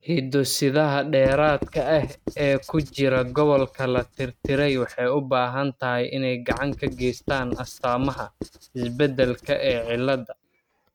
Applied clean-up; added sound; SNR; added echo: neural mask model RNNoise.